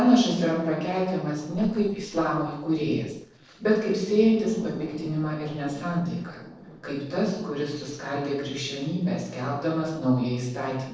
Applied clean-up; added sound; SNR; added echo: neural separator model SepFormer DNS4.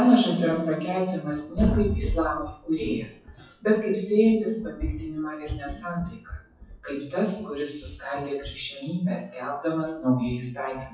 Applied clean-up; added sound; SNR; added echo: classical method WPE with log-MMSE.